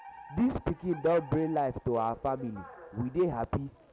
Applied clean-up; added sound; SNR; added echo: none; Alarm; 19 dB; none.